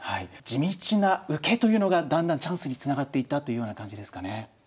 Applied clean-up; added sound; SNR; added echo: none; none; none; none.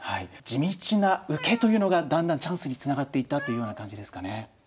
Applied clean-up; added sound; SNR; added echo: none; Cat; 18 dB; none.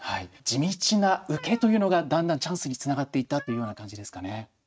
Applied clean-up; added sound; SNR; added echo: neural mask model RNNoise.